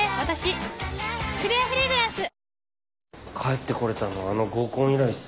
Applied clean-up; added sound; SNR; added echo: none; none; none; none.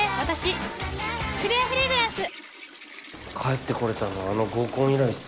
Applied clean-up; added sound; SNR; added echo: none; Toilet flush; 17 dB; none.